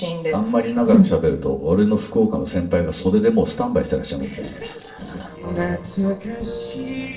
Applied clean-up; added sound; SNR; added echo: neural separator model SepFormer DNS4.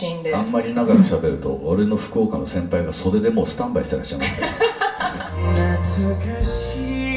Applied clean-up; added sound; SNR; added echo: none; Whoosh, swoosh, swish; 0 dB; reverberation time 0.3 s.